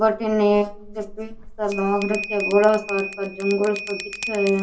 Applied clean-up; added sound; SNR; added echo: none; Bell; 11 dB; reverberation time 0.3 s.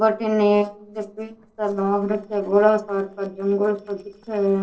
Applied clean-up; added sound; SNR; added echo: neural separator model SepFormer DNS4.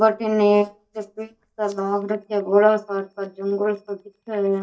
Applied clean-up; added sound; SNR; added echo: neural mask model DeepFilterNet 3.